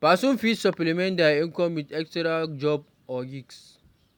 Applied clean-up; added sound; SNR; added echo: none; none; none; none.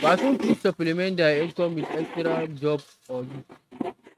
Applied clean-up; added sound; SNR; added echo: neural mask model RNNoise.